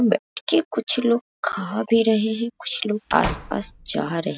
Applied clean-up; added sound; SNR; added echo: none; Slam / Wood; 12 dB; none.